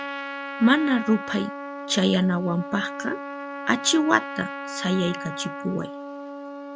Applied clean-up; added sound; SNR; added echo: none; Trumpet; 9 dB; none.